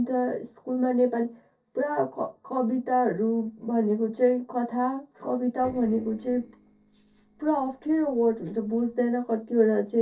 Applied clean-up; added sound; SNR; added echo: neural separator model SepFormer DNS4.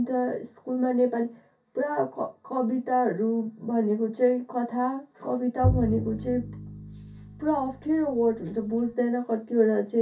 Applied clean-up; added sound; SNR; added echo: none; Bowed string instrument; 6 dB; reverberation time 0.3 s.